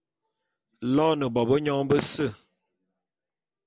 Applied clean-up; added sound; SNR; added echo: none; none; none; none.